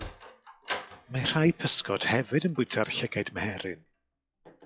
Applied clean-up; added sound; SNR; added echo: classical method log-MMSE.